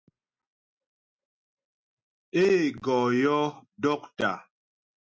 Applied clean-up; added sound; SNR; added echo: none; none; none; none.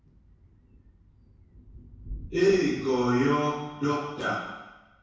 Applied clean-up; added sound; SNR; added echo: none; Thunder / Rain; 18 dB; reverberation time 1.0 s.